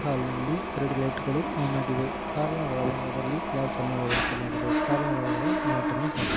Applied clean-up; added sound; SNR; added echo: none; Mechanisms; -1 dB; none.